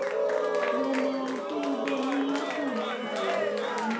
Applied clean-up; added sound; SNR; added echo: none; Cheering; -4 dB; reverberation time 0.6 s.